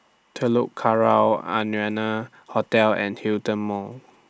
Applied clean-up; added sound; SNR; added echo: none; none; none; none.